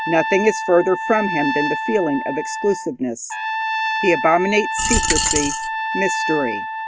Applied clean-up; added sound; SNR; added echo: none; Trumpet + Coin (dropping); 2 dB; none.